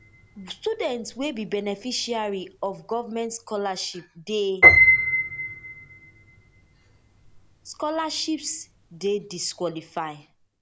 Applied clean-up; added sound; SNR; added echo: none; Piano; -4 dB; none.